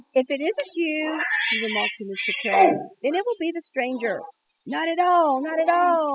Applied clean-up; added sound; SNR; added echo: classical method spectral subtraction.